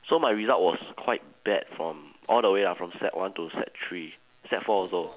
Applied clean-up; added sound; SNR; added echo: none; none; none; none.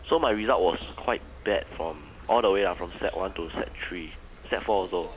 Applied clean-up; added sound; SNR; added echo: none; Insect; 16 dB; none.